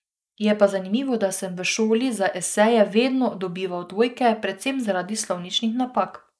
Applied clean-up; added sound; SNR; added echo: neural mask model Resemble Enhance denoiser.